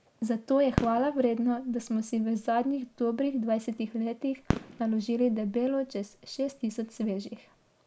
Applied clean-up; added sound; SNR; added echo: none; Fireworks; 11 dB; none.